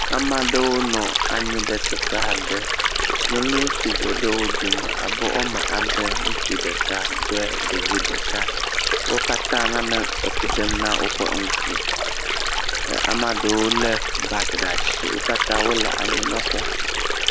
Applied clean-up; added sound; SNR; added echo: none; Stream; -4 dB; none.